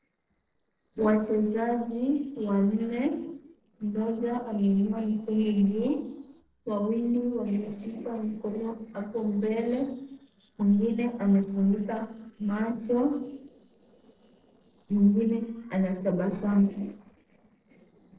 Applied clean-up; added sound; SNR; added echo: neural separator model SepFormer DNS4.